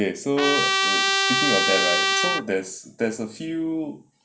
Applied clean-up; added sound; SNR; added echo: none; Trumpet; -5 dB; none.